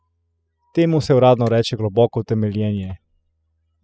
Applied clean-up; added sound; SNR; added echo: classical method spectral subtraction.